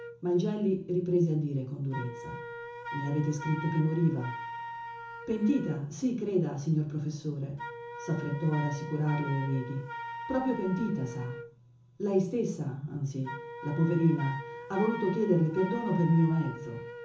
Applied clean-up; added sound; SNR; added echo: none; Wind instrument, woodwind instrument; 12 dB; reverberation time 0.7 s.